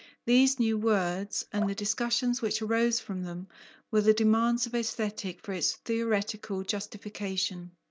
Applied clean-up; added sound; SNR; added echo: none; Drip; 19 dB; none.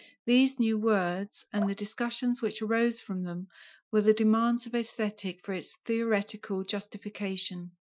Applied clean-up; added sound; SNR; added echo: classical method Wiener filter.